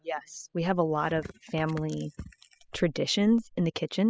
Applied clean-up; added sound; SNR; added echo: classical method spectral subtraction.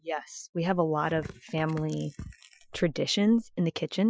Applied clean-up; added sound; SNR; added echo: classical method Wiener filter.